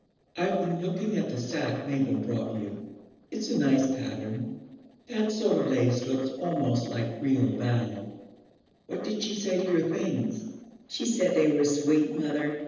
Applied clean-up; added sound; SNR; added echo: neural separator model SepFormer DNS4.